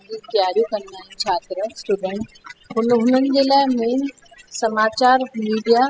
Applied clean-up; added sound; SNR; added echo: classical method spectral subtraction.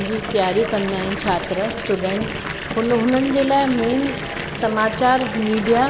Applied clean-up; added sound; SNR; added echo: none; Fill (with liquid) / Bathtub (filling or washing) / Water tap, faucet; 8 dB; none.